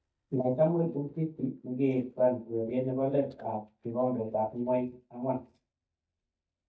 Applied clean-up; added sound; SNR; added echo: neural mask model DeepFilterNet 3.